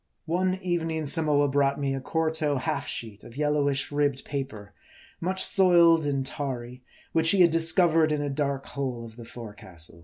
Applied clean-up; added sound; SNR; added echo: none; none; none; none.